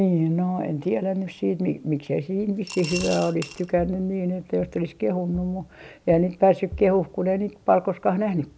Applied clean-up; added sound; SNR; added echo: none; Coin (dropping) / Glass; 13 dB; none.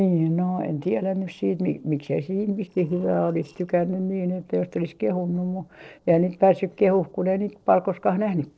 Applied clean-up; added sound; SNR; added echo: neural separator model SepFormer DNS4.